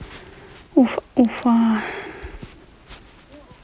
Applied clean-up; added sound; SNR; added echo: none; none; none; none.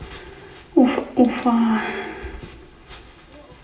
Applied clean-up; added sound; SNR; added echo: none; none; none; reverberation time 0.7 s.